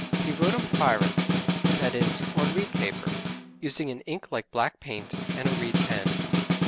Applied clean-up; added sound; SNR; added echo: none; Snare drum; -4 dB; none.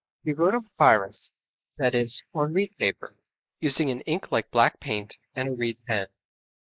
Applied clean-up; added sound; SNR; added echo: neural mask model Resemble Enhance denoiser.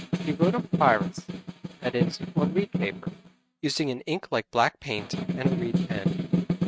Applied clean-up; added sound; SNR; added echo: neural mask model RNNoise.